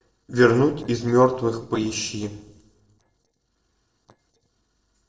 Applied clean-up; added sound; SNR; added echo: neural separator model SepFormer DNS4.